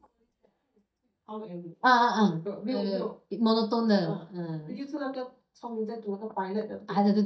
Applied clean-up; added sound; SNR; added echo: neural mask model DeepFilterNet 3.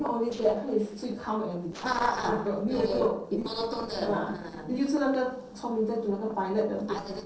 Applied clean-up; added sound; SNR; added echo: neural separator model SepFormer DNS4.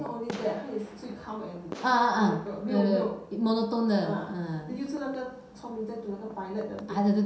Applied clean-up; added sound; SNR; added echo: none; Fireworks; 19 dB; reverberation time 0.7 s.